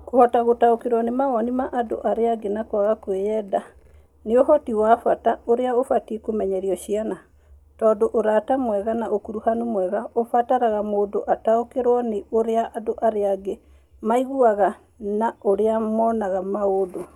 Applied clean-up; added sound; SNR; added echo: none; none; none; none.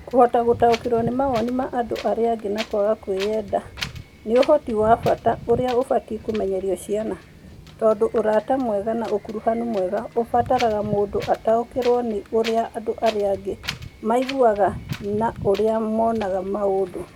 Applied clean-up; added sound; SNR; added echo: none; Wind; 15 dB; none.